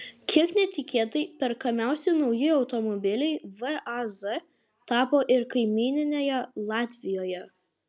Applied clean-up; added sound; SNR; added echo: none; none; none; none.